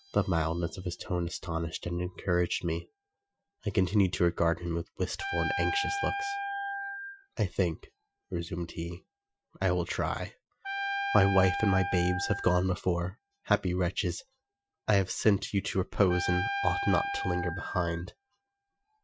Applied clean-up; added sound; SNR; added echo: classical method Wiener filter.